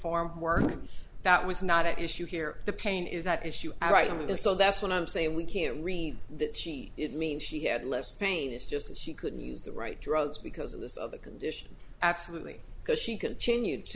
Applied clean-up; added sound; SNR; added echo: none; Whoosh, swoosh, swish; -1 dB; none.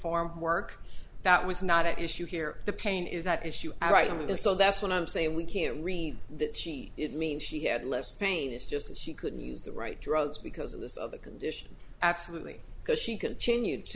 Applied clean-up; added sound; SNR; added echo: none; none; none; none.